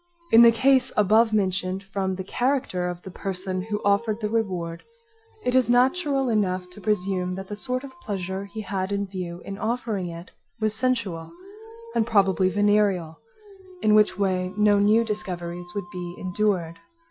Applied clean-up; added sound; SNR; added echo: classical method log-MMSE.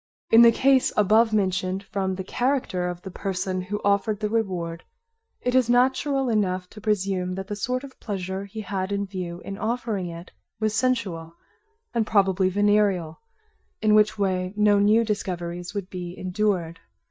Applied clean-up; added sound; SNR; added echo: neural mask model DeepFilterNet 3.